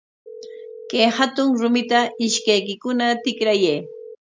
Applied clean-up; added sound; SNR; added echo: none; Telephone; 16 dB; none.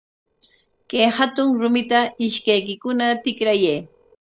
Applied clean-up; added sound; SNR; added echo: neural separator model SepFormer DNS4.